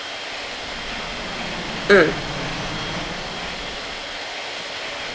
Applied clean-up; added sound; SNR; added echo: none; Fixed-wing aircraft, airplane; 9 dB; none.